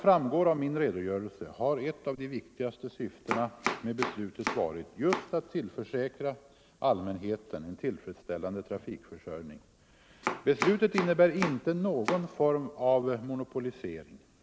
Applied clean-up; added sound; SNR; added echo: none; Domestic sounds, home sounds; 6 dB; none.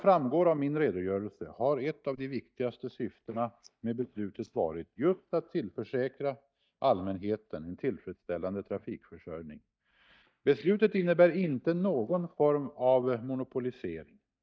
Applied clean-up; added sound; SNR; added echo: neural mask model DeepFilterNet 3.